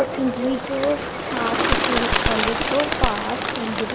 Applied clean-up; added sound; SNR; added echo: none; Bird; -2 dB; none.